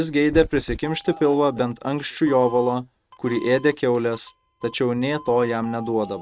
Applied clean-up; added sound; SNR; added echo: neural mask model RNNoise.